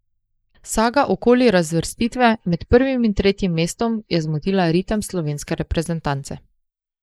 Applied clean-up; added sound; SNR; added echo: neural mask model Resemble Enhance denoiser.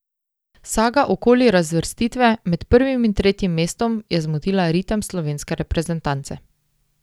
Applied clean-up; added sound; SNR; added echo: none; none; none; none.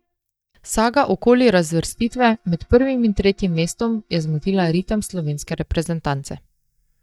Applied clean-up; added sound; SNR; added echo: neural mask model DeepFilterNet 3.